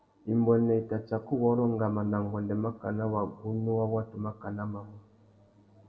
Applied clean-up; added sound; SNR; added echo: none; none; none; reverberation time 1.5 s.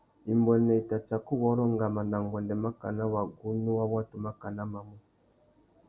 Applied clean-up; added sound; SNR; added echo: none; none; none; none.